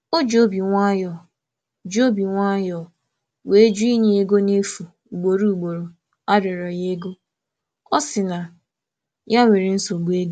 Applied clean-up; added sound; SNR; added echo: none; none; none; none.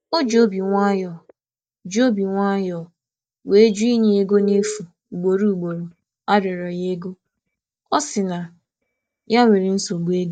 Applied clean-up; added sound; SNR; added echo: neural mask model DeepFilterNet 3.